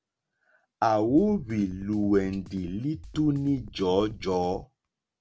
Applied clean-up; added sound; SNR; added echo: none; Drum kit; 17 dB; none.